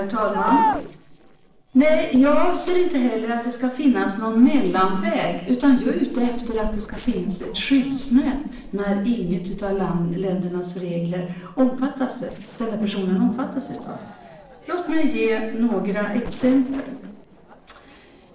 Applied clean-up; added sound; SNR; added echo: neural separator model SepFormer DNS4.